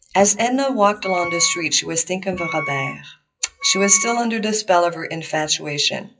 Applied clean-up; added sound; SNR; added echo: classical method WPE with log-MMSE.